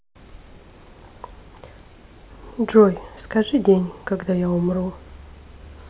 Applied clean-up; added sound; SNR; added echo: none; none; none; none.